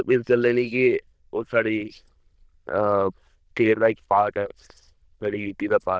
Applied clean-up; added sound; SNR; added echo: neural diffusion model UNIVERSE++.